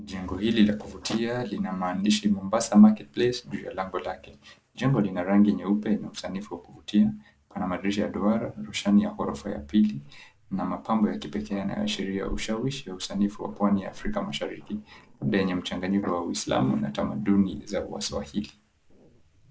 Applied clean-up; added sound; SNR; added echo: neural mask model Resemble Enhance denoiser.